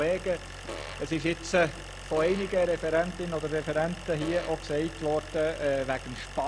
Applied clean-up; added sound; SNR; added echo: none; Fart + Idling; 11 dB; none.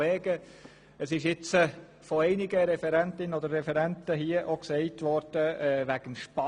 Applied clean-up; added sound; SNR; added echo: none; none; none; none.